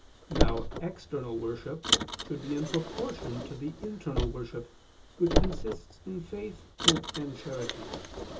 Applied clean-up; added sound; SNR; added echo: none; Car; -3 dB; reverberation time 0.2 s.